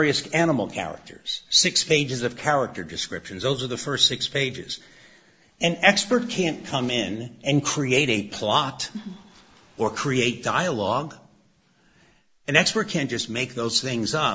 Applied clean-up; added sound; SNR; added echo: none; none; none; none.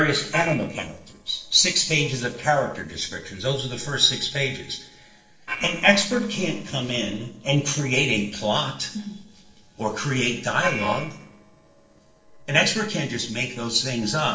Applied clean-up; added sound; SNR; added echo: neural separator model SepFormer DNS4.